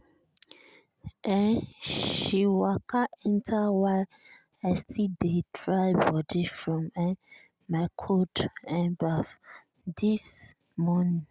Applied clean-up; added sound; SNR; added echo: none; none; none; none.